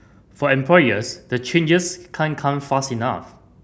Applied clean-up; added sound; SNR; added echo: none; none; none; none.